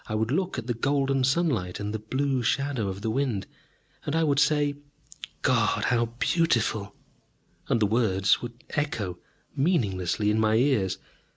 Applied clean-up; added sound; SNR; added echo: none; none; none; none.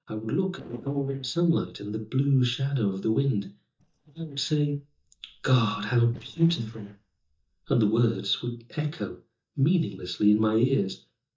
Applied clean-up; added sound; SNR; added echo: neural mask model DeepFilterNet 3.